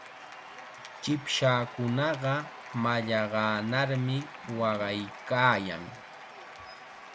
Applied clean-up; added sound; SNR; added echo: none; Applause / Cheering; 15 dB; none.